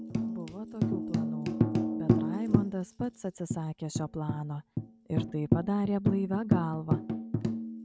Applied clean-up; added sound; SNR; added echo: none; Tambourine; -3 dB; none.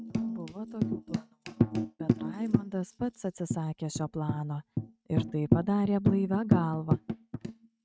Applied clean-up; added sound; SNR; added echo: neural mask model RNNoise.